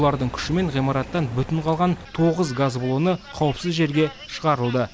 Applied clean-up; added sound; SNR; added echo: none; none; none; none.